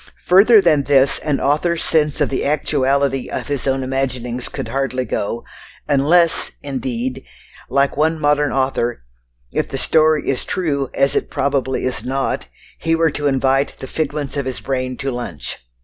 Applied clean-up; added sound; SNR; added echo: none; none; none; none.